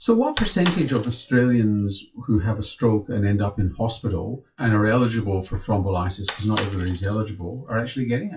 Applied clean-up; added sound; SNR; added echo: classical method WPE with log-MMSE.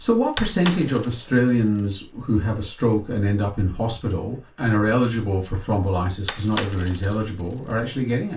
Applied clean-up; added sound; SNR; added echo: none; Bicycle; 13 dB; reverberation time 0.2 s.